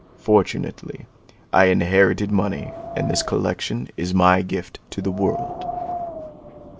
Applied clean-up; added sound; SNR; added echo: none; Wind; 12 dB; none.